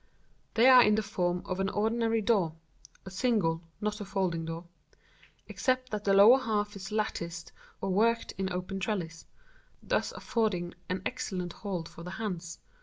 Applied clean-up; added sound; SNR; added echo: none; none; none; none.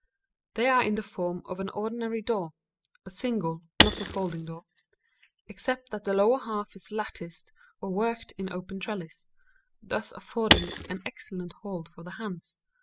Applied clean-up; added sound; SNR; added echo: classical method spectral subtraction.